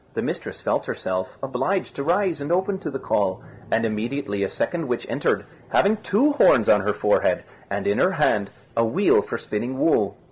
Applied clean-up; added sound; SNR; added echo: none; none; none; none.